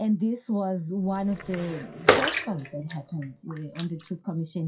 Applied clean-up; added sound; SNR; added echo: classical method WPE with log-MMSE.